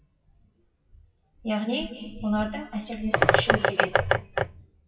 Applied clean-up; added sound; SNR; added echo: classical method WPE with log-MMSE.